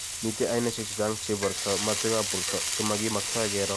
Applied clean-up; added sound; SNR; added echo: none; Frying (food); 1 dB; none.